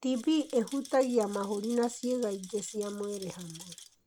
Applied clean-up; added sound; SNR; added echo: none; Rattle; 18 dB; none.